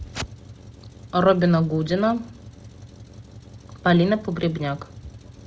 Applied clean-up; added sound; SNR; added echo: none; Truck; 19 dB; none.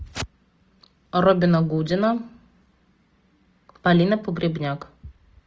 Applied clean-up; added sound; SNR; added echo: none; none; none; none.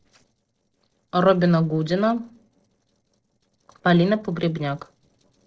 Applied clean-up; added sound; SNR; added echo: neural separator model SepFormer DNS4.